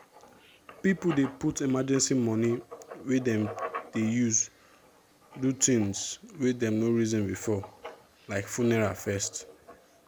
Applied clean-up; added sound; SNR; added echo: none; Writing; 17 dB; none.